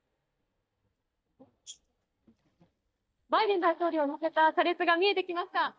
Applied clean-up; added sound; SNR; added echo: neural mask model DeepFilterNet 3.